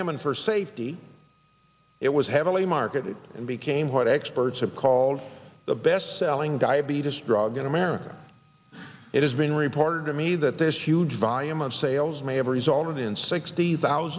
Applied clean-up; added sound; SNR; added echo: none; none; none; none.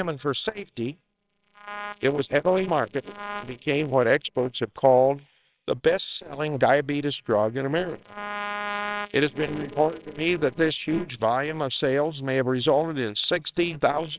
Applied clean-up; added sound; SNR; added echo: neural separator model SepFormer WHAMR!.